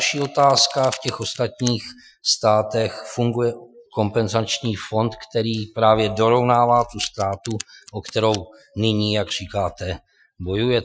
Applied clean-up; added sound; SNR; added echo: classical method Wiener filter.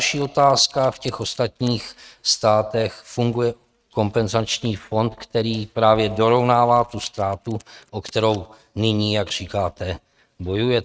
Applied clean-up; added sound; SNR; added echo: neural mask model RNNoise.